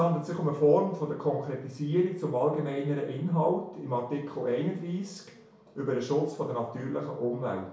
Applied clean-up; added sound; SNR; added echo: none; none; none; reverberation time 0.6 s.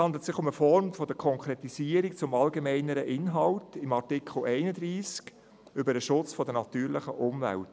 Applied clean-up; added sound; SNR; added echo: none; none; none; none.